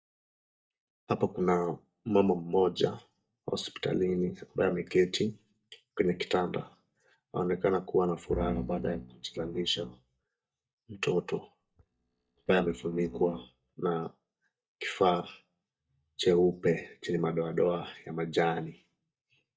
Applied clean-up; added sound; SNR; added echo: neural mask model DeepFilterNet 3.